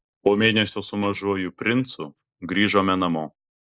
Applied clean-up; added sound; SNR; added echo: neural mask model Resemble Enhance denoiser.